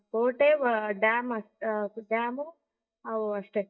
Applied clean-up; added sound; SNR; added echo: neural mask model DeepFilterNet 3.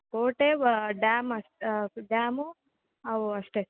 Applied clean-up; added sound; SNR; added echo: none; none; none; none.